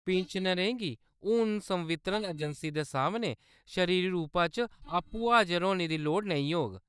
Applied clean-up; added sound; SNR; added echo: neural mask model DeepFilterNet 3.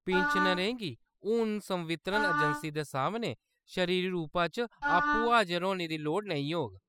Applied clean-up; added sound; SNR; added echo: classical method spectral subtraction.